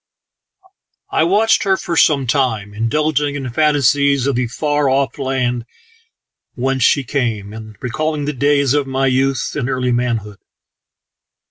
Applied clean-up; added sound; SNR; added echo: none; none; none; none.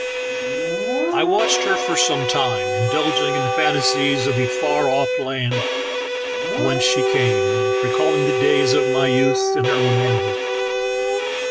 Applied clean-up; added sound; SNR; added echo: none; Siren / Dog + Bowed string instrument; -2 dB; none.